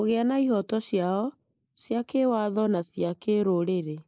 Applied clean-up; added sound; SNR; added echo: neural mask model Resemble Enhance denoiser.